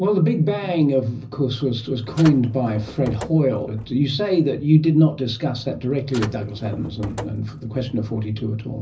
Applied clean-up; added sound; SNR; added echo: none; Car; 17 dB; reverberation time 0.4 s.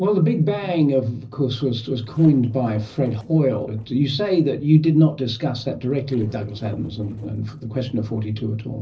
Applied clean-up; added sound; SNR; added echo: neural separator model SepFormer DNS4.